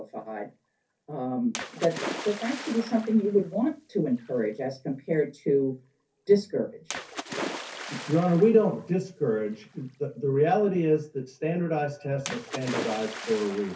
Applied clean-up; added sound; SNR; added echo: none; Splash, splatter; 13 dB; reverberation time 0.3 s.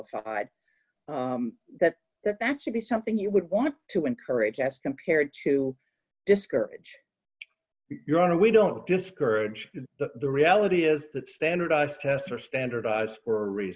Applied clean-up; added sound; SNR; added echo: none; none; none; none.